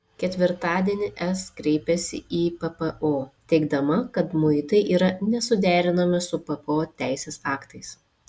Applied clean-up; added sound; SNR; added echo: none; none; none; none.